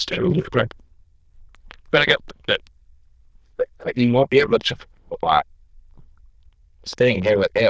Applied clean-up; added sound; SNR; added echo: neural diffusion model UNIVERSE++.